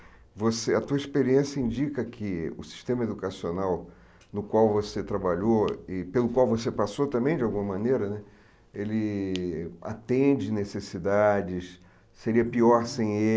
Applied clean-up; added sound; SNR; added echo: none; none; none; none.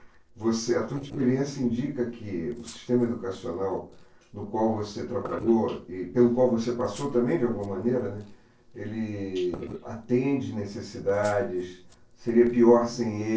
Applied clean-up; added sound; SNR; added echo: neural separator model SepFormer DNS4.